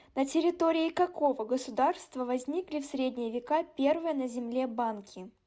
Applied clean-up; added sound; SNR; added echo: none; none; none; none.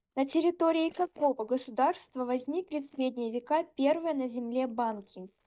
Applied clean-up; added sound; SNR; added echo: neural mask model DeepFilterNet 3.